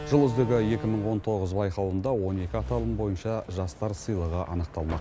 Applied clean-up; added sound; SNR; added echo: none; Slam; 13 dB; none.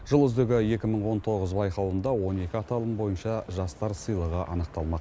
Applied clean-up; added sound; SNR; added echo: none; none; none; none.